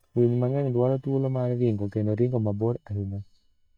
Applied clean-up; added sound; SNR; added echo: neural mask model DeepFilterNet 3.